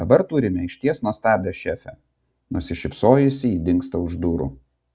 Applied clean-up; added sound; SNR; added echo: none; none; none; none.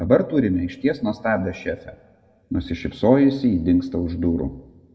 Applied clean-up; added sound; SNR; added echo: none; none; none; reverberation time 0.9 s.